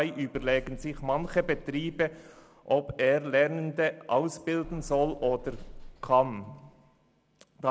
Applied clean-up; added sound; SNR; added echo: none; Bus / Engine; 15 dB; none.